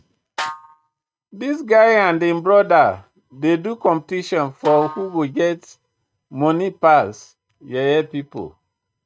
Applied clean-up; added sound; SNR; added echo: neural mask model RNNoise.